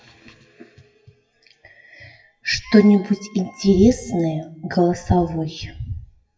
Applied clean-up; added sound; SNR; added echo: classical method WPE with log-MMSE.